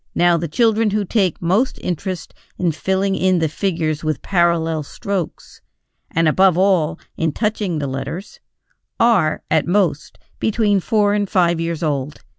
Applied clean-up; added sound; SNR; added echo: none; none; none; none.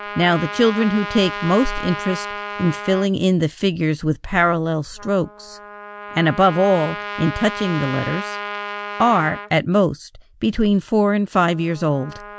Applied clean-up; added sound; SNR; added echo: none; Trumpet; 12 dB; none.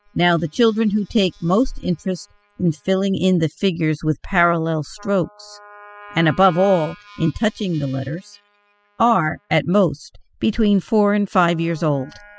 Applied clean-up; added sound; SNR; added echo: classical method spectral subtraction.